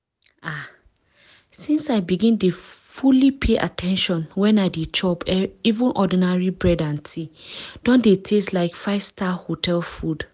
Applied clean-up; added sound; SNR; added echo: none; none; none; none.